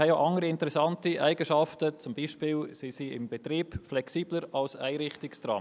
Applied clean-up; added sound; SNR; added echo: none; none; none; none.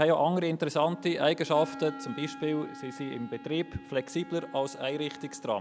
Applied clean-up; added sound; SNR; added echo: none; Wind instrument, woodwind instrument; 16 dB; none.